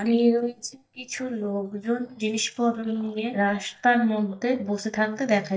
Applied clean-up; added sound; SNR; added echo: neural mask model DeepFilterNet 3.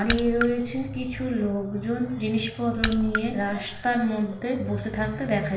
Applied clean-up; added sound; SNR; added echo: none; Raindrop / Splash, splatter; 6 dB; reverberation time 0.7 s.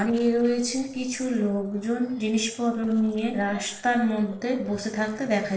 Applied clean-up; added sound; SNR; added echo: neural separator model SepFormer DNS4.